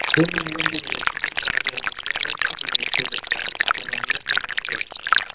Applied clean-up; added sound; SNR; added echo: neural separator model SepFormer WHAMR!.